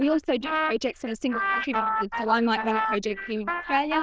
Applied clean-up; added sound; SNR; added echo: neural diffusion model UNIVERSE++.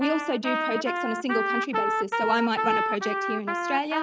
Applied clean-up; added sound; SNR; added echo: neural mask model RNNoise.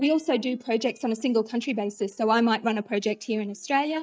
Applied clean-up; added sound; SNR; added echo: neural mask model DeepFilterNet 3.